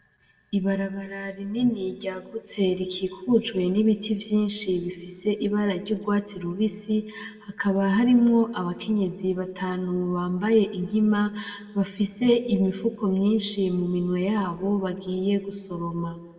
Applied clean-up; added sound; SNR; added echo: none; none; none; reverberation time 1.1 s.